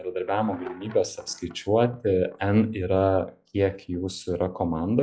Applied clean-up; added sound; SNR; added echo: classical method log-MMSE.